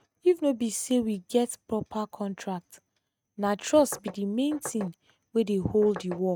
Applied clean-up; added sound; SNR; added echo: neural mask model RNNoise.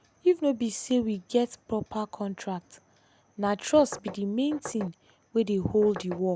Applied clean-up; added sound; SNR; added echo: none; Knock; 12 dB; none.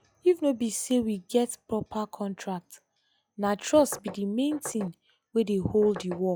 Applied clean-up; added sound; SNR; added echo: classical method log-MMSE.